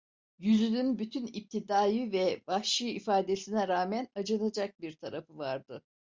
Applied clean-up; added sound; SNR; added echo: none; none; none; none.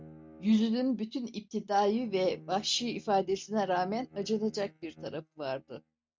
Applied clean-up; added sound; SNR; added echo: neural mask model RNNoise.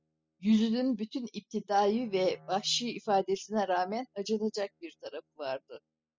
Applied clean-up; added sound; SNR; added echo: classical method spectral subtraction.